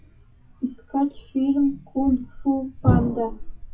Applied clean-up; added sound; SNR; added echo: classical method WPE with log-MMSE.